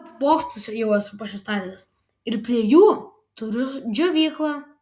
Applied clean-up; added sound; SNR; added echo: none; none; none; none.